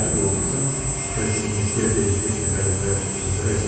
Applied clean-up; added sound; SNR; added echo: none; Drill; 0 dB; reverberation time 1.3 s.